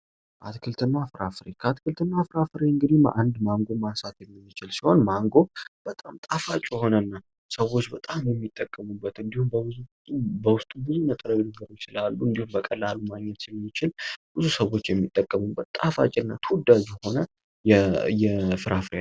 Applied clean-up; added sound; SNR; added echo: none; none; none; none.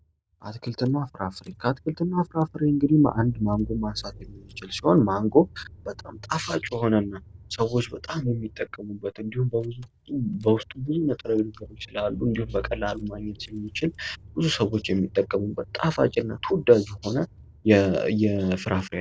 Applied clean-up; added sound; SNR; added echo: none; Engine / Car; 20 dB; none.